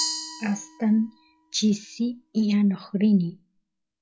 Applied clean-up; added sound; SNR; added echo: classical method log-MMSE.